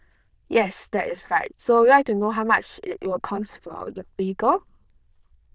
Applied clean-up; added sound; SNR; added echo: neural diffusion model UNIVERSE++.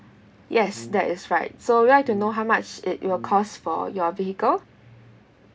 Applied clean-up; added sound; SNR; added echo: none; Brass instrument; 20 dB; none.